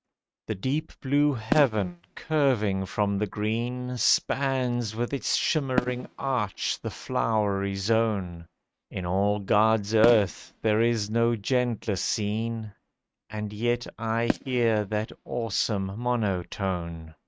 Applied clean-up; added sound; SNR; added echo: neural mask model RNNoise.